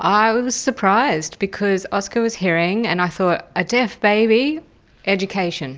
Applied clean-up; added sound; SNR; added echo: none; none; none; none.